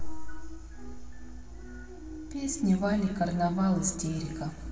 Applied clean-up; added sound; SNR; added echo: none; none; none; reverberation time 2.0 s.